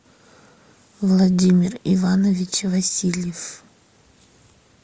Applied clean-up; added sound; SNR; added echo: none; none; none; none.